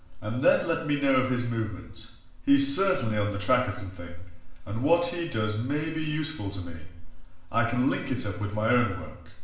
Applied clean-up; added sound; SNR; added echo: none; none; none; reverberation time 0.7 s.